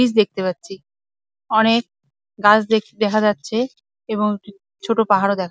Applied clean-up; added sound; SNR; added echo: none; none; none; none.